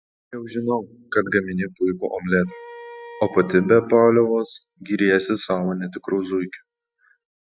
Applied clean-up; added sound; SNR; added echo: classical method Wiener filter.